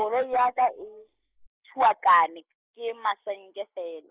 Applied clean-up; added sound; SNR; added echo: neural mask model Resemble Enhance denoiser.